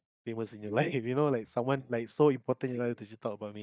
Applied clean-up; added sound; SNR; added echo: neural mask model DeepFilterNet 3.